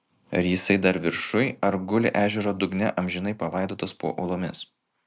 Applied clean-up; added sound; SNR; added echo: none; none; none; none.